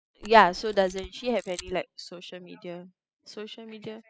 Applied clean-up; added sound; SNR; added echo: classical method spectral subtraction.